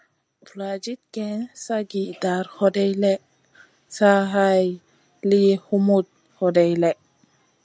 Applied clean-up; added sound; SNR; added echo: none; none; none; none.